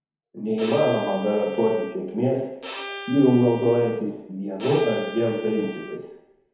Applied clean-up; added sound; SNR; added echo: none; Bowed string instrument; 15 dB; reverberation time 1.0 s.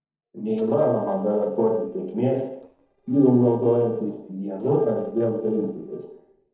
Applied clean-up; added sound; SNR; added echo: neural separator model SepFormer DNS4.